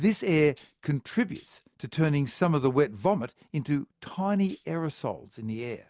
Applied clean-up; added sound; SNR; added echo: none; Tambourine; 12 dB; none.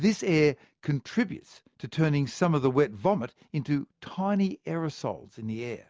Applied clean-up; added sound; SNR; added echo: none; none; none; none.